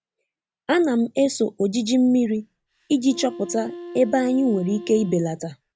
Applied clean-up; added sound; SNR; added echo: none; Wind instrument, woodwind instrument; 16 dB; none.